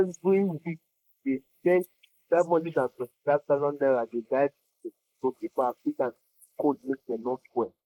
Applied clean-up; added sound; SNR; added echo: neural mask model Resemble Enhance denoiser.